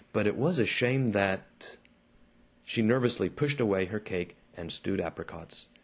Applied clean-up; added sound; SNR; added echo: none; none; none; none.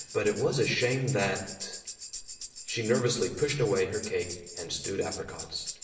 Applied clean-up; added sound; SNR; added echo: none; Tambourine; 11 dB; reverberation time 0.8 s.